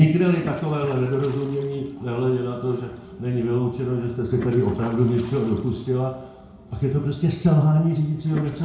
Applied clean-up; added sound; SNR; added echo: none; Toilet flush; 19 dB; reverberation time 0.6 s.